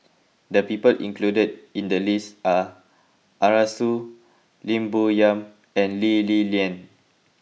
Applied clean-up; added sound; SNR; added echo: none; none; none; none.